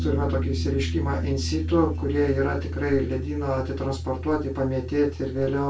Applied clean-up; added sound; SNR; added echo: none; Piano; 4 dB; reverberation time 0.2 s.